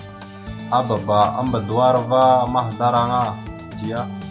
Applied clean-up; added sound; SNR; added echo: none; Organ; 12 dB; none.